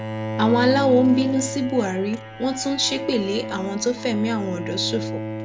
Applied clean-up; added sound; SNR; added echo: none; Bowed string instrument; 7 dB; none.